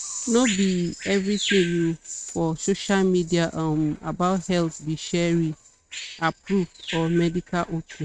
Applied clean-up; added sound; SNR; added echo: neural mask model RNNoise.